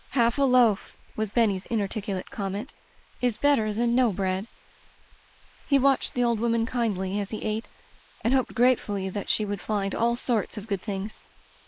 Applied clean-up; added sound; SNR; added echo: neural mask model Resemble Enhance denoiser.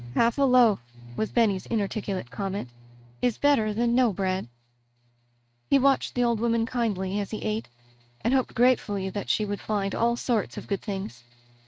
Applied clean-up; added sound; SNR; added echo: neural mask model RNNoise.